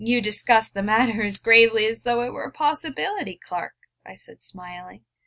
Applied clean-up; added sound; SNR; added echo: none; none; none; none.